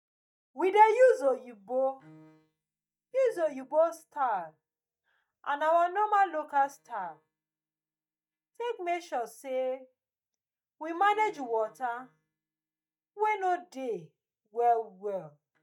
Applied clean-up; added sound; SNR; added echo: neural mask model DeepFilterNet 3.